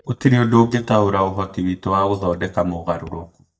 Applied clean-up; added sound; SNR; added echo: neural mask model DeepFilterNet 3.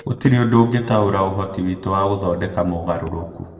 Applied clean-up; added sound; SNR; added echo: neural separator model SepFormer DNS4.